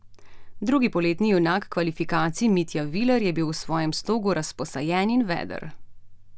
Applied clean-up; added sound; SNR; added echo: none; none; none; none.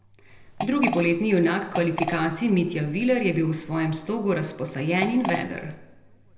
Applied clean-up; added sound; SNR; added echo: none; Fart; 9 dB; reverberation time 0.7 s.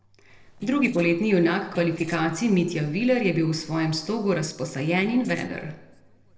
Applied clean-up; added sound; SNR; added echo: neural separator model SepFormer DNS4.